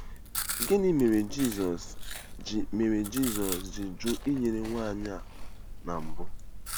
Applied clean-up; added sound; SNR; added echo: none; Chewing, mastication; 5 dB; none.